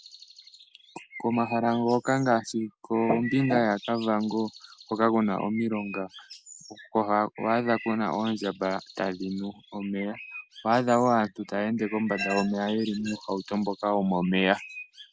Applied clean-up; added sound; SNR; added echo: none; Bird; 18 dB; none.